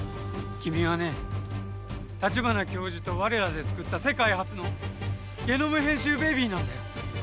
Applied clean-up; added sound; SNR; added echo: none; none; none; none.